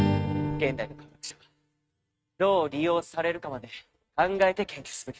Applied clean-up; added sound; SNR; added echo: neural mask model RNNoise.